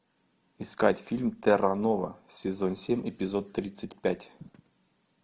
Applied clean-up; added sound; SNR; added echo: none; none; none; none.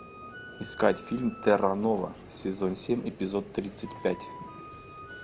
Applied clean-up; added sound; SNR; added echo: none; Vehicle + Wind instrument, woodwind instrument; 15 dB; none.